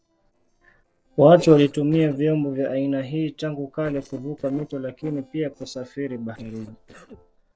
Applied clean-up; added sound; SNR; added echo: neural separator model SepFormer DNS4.